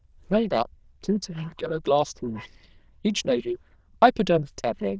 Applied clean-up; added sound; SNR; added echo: neural diffusion model UNIVERSE++.